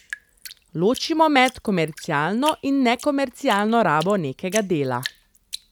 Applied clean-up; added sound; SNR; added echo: none; Drip; 17 dB; none.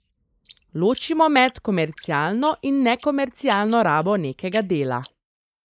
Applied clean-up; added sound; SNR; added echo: neural mask model Resemble Enhance denoiser.